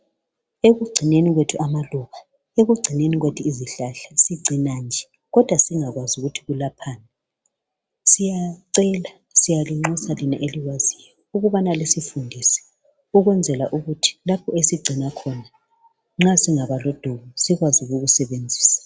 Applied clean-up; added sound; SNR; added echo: none; none; none; none.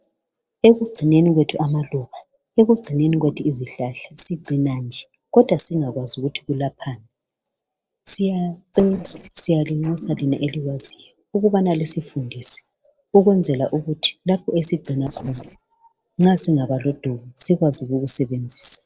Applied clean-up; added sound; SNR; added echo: neural separator model SepFormer DNS4.